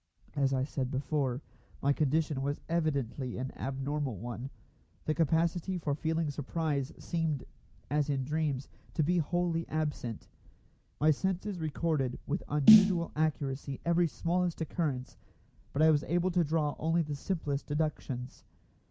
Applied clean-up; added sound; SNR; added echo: none; Snare drum; -3 dB; none.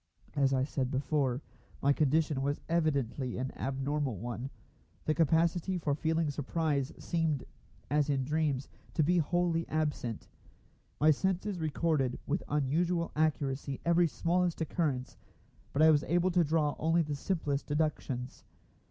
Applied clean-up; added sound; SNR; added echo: none; none; none; none.